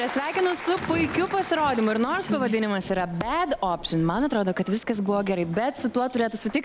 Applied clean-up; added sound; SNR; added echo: none; Thunder / Rain; 18 dB; none.